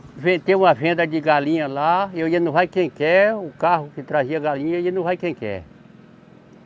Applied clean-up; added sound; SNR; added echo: none; none; none; none.